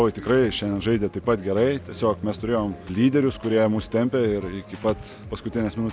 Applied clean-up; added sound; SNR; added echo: none; none; none; none.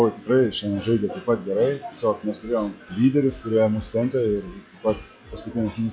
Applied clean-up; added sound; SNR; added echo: classical method log-MMSE.